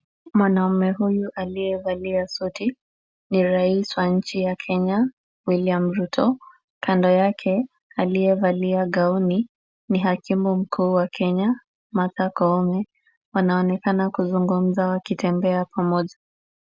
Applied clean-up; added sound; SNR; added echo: none; none; none; none.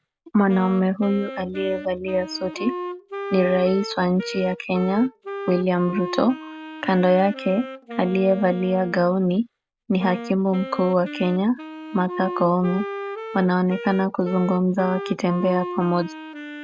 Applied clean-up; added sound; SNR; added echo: none; Wind instrument, woodwind instrument; 11 dB; none.